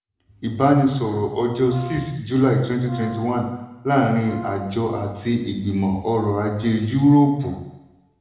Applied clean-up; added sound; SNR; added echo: none; Brass instrument; 17 dB; reverberation time 0.9 s.